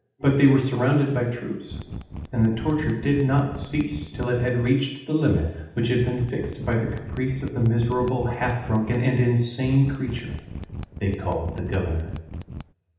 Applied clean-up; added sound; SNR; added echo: none; Mechanisms; 11 dB; reverberation time 0.8 s.